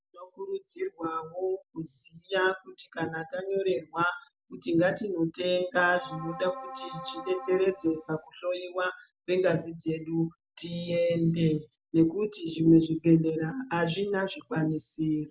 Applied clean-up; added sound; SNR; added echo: none; Keyboard (musical); 12 dB; none.